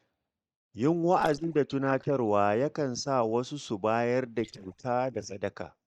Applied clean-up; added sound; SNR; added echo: neural mask model DeepFilterNet 3.